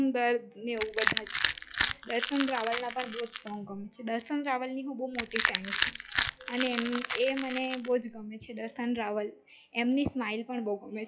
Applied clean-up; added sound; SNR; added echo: classical method log-MMSE.